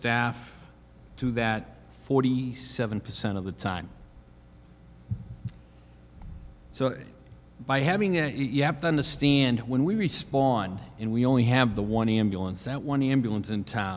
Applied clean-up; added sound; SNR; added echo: none; none; none; none.